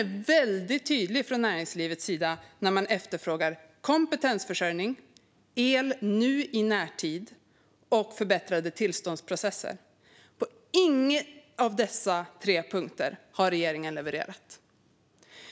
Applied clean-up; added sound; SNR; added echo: none; none; none; none.